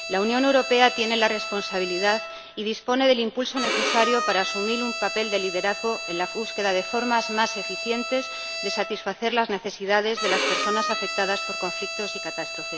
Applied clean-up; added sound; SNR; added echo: none; Bowed string instrument; 5 dB; none.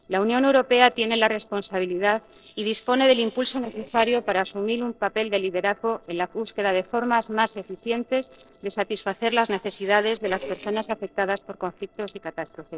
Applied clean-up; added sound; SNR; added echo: neural separator model SepFormer DNS4.